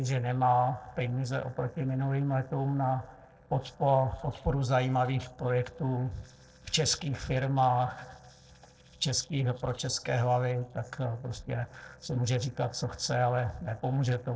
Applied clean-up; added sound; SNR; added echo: neural separator model SepFormer DNS4.